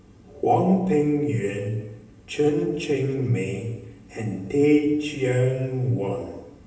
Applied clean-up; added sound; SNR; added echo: none; none; none; reverberation time 1.0 s.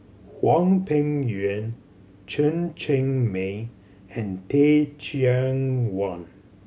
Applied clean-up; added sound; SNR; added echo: none; none; none; none.